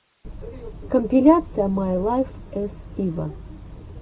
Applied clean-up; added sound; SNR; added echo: none; none; none; none.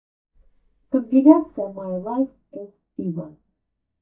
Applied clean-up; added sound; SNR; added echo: neural mask model DeepFilterNet 3.